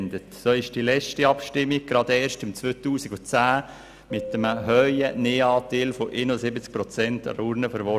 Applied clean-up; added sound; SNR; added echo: none; Keyboard (musical); 19 dB; none.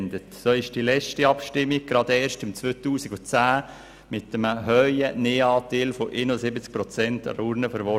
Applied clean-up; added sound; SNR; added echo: none; none; none; none.